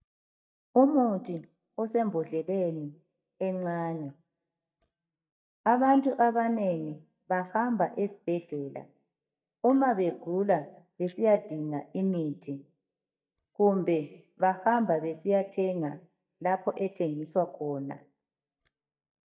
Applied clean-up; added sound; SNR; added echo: neural mask model DeepFilterNet 3.